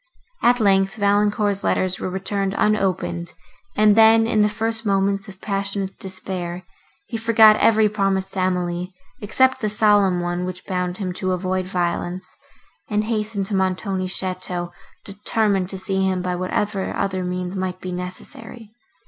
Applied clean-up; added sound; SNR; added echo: none; none; none; none.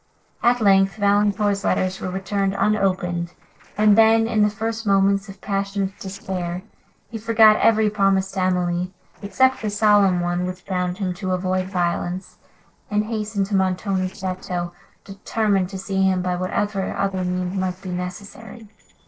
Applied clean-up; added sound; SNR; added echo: neural separator model SepFormer DNS4.